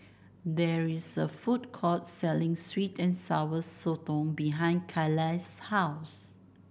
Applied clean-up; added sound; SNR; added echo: none; none; none; none.